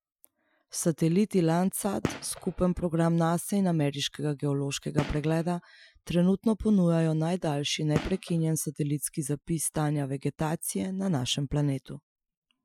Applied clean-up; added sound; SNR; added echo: classical method Wiener filter.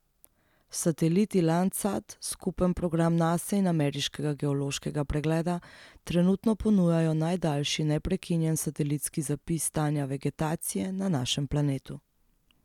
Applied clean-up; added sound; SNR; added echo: none; none; none; none.